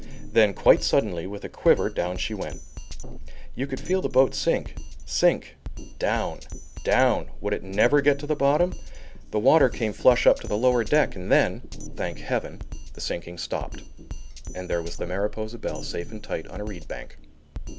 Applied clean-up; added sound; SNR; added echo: none; Drum kit; 8 dB; none.